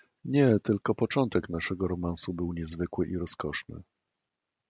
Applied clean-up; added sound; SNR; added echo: none; none; none; none.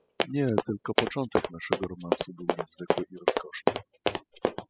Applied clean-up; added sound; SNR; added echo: classical method spectral subtraction.